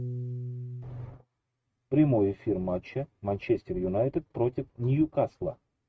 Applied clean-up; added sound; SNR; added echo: neural mask model RNNoise.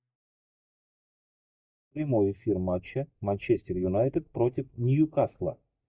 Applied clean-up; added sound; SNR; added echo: neural mask model DeepFilterNet 3.